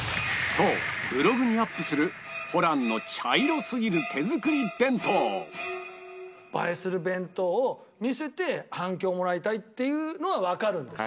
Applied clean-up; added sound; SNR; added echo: none; none; none; none.